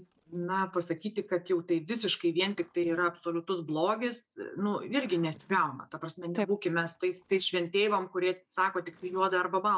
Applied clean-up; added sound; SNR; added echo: neural mask model DeepFilterNet 3.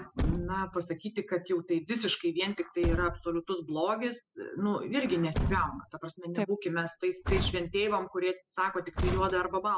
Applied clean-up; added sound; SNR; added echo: classical method spectral subtraction.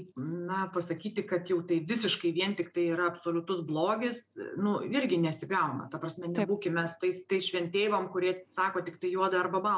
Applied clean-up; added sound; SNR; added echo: none; none; none; none.